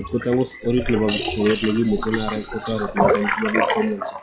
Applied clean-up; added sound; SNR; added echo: classical method log-MMSE.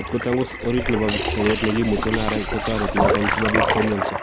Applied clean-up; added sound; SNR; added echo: none; Bird + Toilet flush; 0 dB; none.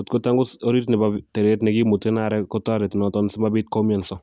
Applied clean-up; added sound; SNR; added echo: none; none; none; none.